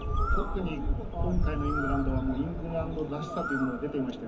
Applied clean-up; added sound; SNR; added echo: none; Bird; -2 dB; reverberation time 0.3 s.